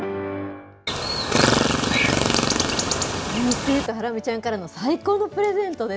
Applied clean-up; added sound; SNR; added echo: none; Chirp, tweet; -5 dB; none.